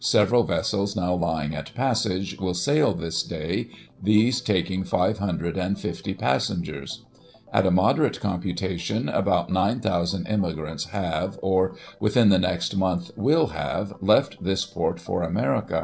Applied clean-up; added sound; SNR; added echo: neural separator model SepFormer DNS4.